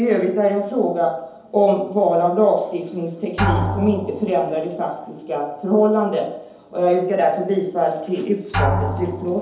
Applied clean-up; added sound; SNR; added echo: none; Drum; 9 dB; reverberation time 2.2 s.